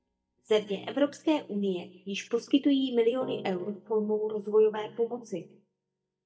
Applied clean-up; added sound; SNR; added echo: neural mask model DeepFilterNet 3.